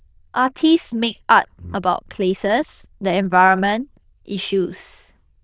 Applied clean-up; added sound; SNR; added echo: neural diffusion model UNIVERSE++.